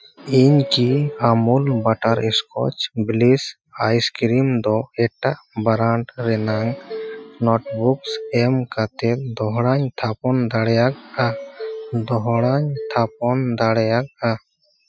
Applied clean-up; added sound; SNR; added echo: classical method Wiener filter.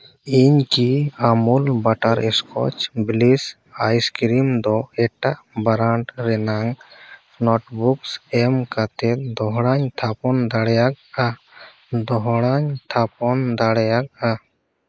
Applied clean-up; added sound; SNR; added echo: neural mask model Resemble Enhance denoiser.